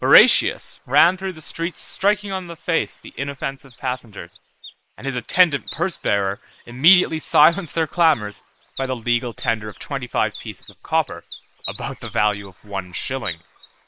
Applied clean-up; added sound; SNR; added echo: neural mask model Resemble Enhance denoiser.